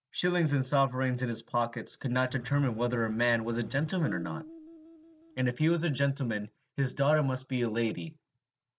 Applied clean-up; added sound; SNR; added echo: none; Guitar + Engine / Truck; 15 dB; none.